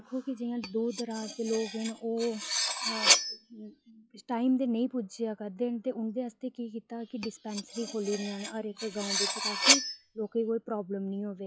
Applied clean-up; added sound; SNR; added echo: classical method log-MMSE.